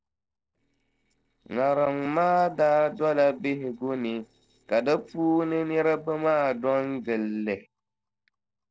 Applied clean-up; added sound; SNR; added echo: neural separator model SepFormer DNS4.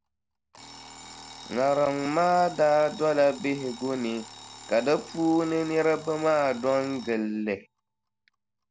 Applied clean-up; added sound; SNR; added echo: none; Alarm; 19 dB; none.